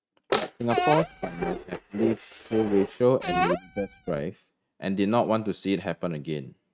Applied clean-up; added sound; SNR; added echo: neural mask model RNNoise.